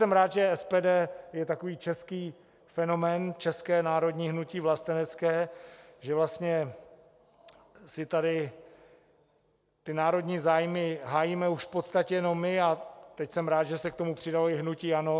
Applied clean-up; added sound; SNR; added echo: none; none; none; none.